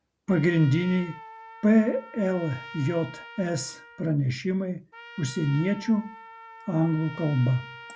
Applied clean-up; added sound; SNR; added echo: none; Trumpet; 18 dB; none.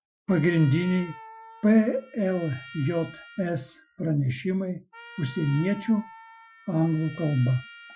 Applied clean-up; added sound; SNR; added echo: classical method Wiener filter.